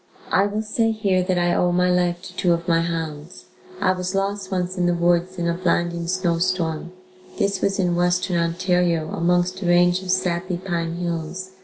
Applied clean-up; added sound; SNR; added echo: none; none; none; none.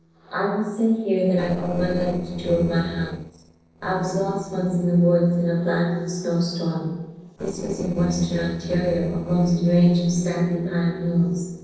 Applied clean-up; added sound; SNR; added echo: neural separator model SepFormer DNS4.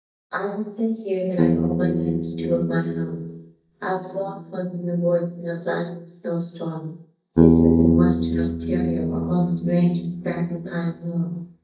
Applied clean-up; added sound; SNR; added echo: neural mask model DeepFilterNet 3.